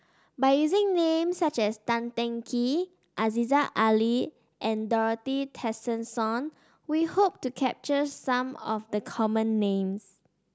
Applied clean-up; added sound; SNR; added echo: none; none; none; none.